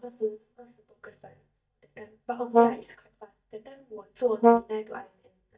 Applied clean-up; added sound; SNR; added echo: neural mask model DeepFilterNet 3.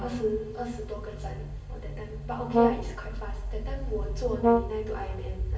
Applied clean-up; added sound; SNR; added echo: none; Brass instrument; -4 dB; reverberation time 0.8 s.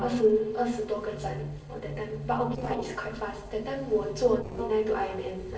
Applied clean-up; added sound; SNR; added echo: neural separator model SepFormer DNS4.